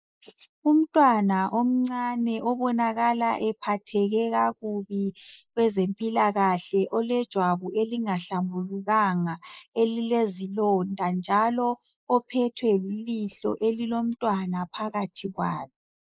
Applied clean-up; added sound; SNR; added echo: neural mask model Resemble Enhance denoiser.